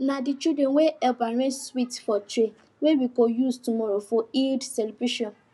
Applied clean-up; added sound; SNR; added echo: none; none; none; none.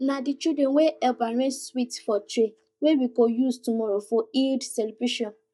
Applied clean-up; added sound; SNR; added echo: neural mask model DeepFilterNet 3.